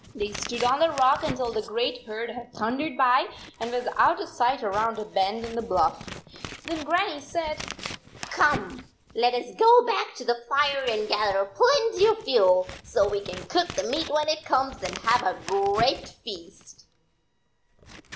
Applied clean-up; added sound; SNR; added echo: none; Scissors; 16 dB; none.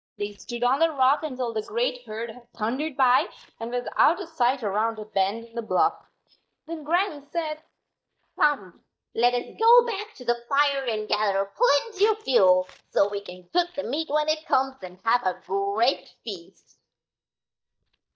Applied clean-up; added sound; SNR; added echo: neural mask model DeepFilterNet 3.